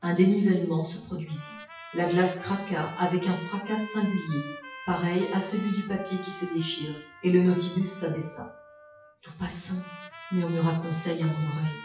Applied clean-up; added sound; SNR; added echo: classical method WPE with log-MMSE.